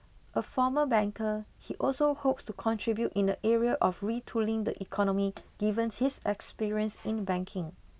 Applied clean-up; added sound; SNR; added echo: none; none; none; none.